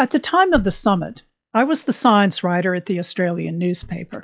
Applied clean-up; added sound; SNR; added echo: classical method log-MMSE.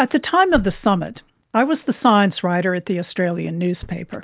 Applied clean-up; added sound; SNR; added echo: none; Motor vehicle (road); 20 dB; none.